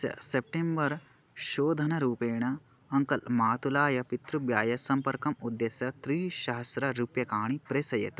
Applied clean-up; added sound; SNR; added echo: none; none; none; none.